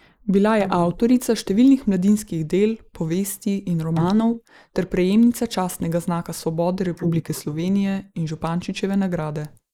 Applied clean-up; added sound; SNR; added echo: neural mask model Resemble Enhance denoiser.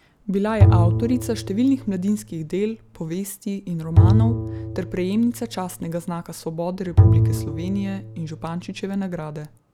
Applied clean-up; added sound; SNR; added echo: none; Bowed string instrument; -3 dB; none.